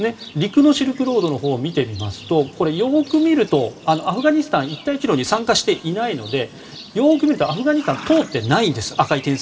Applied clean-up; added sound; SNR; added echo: none; Livestock, farm animals, working animals; 20 dB; reverberation time 1.9 s.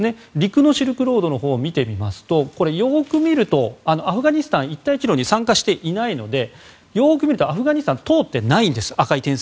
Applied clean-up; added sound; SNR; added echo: none; none; none; none.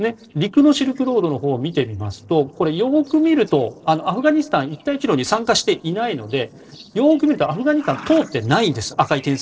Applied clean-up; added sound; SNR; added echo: neural separator model SepFormer DNS4.